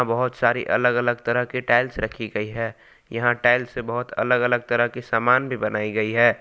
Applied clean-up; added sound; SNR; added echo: none; none; none; none.